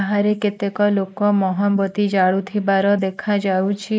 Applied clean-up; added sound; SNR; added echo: neural mask model Resemble Enhance denoiser.